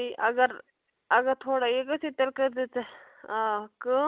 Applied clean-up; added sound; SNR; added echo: none; none; none; none.